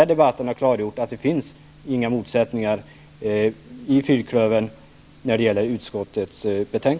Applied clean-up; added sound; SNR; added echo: none; none; none; none.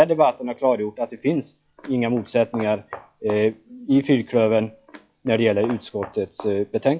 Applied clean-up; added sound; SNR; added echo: classical method log-MMSE.